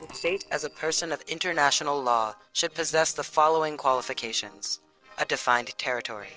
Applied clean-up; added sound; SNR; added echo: neural separator model SepFormer DNS4.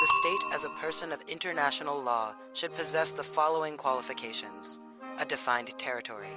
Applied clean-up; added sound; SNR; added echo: none; Bicycle bell; -4 dB; none.